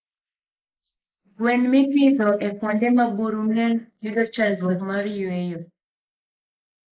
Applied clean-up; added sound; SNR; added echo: neural mask model Resemble Enhance denoiser.